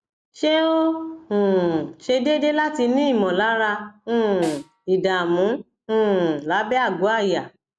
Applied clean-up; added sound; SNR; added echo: none; Snare drum; 19 dB; none.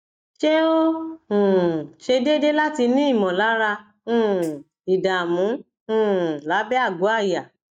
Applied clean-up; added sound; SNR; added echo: neural mask model DeepFilterNet 3.